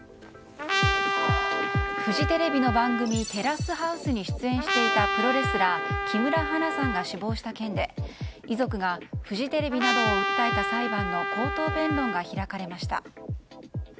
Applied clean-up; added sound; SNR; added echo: none; Trumpet; 0 dB; none.